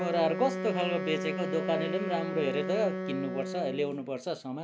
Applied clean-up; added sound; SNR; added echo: none; Wind instrument, woodwind instrument; 4 dB; none.